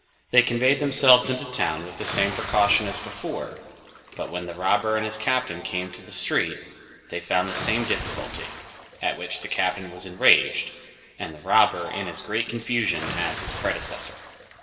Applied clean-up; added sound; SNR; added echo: none; Bathtub (filling or washing) / Splash, splatter; 13 dB; reverberation time 2.0 s.